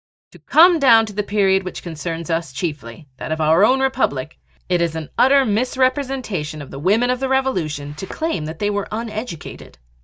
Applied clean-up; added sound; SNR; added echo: neural mask model DeepFilterNet 3.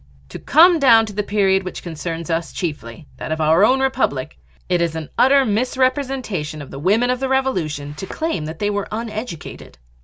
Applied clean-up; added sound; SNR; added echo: none; Thump, thud; 19 dB; none.